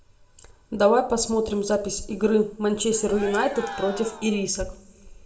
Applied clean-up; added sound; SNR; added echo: none; Cheering; 13 dB; reverberation time 0.5 s.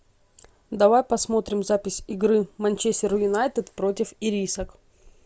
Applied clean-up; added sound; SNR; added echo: none; none; none; none.